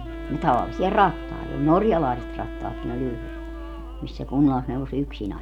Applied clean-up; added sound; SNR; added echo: none; Wind instrument, woodwind instrument; 14 dB; none.